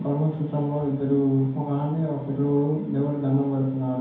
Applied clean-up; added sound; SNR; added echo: none; none; none; reverberation time 0.9 s.